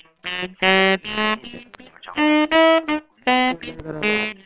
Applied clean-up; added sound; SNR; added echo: neural separator model SepFormer WHAM!.